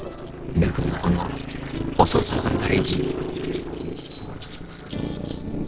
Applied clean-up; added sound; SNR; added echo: neural separator model SepFormer DNS4.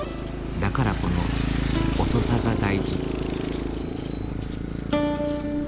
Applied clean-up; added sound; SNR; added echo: none; Motorcycle; 0 dB; none.